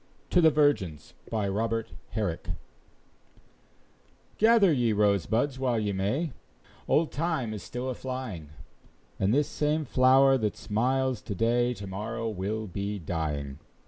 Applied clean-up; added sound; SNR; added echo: none; none; none; none.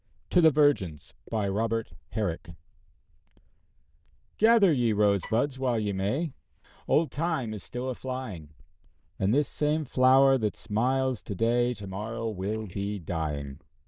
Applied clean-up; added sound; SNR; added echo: neural diffusion model UNIVERSE++.